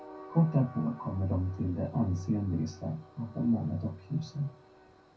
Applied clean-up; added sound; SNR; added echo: none; Train; 20 dB; reverberation time 0.3 s.